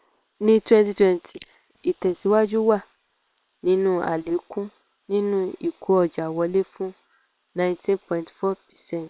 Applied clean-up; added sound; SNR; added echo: neural separator model SepFormer WHAM!.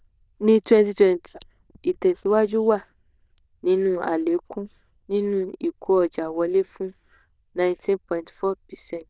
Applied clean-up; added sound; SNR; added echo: neural diffusion model UNIVERSE++.